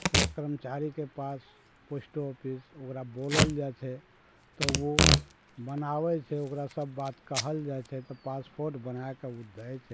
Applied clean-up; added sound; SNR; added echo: none; Packing tape, duct tape / Tearing; -2 dB; none.